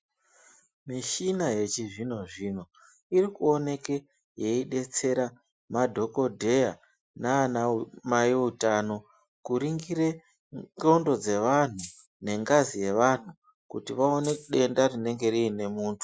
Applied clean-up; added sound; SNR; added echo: classical method Wiener filter.